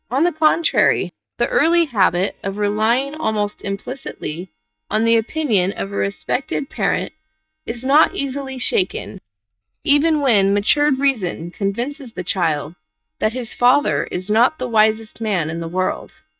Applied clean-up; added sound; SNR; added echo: neural mask model DeepFilterNet 3.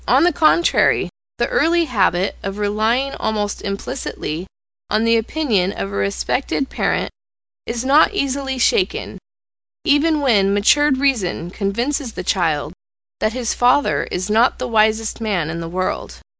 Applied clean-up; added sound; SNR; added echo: none; none; none; none.